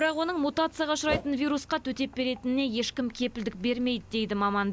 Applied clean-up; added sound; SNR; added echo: none; Whoosh, swoosh, swish; 6 dB; none.